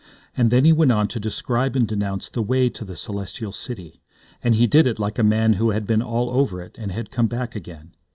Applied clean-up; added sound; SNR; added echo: none; none; none; none.